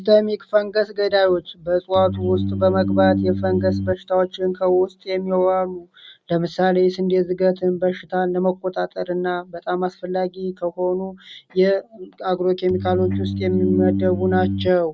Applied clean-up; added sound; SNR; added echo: none; Organ; 2 dB; none.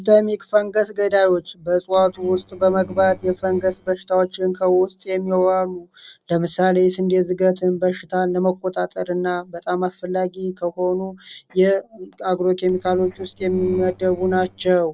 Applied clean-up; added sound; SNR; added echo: neural separator model SepFormer DNS4.